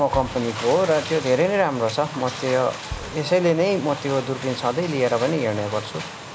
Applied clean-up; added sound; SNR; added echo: none; Bass drum; 20 dB; none.